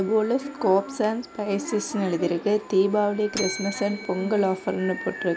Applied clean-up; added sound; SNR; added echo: none; Bell; 18 dB; none.